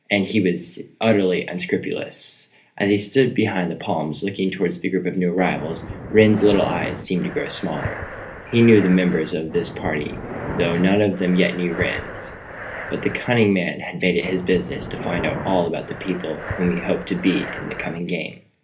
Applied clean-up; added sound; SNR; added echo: none; Breathing; 10 dB; reverberation time 0.3 s.